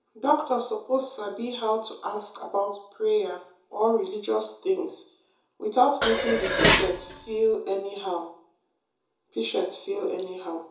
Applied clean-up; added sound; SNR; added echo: none; Dishes, pots, and pans; -3 dB; reverberation time 0.6 s.